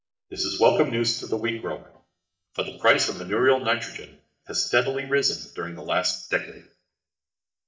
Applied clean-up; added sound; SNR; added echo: neural mask model DeepFilterNet 3.